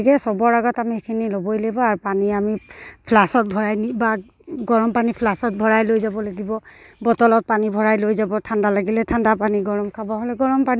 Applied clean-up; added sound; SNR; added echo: none; none; none; none.